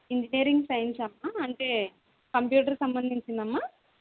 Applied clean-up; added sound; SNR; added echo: none; none; none; none.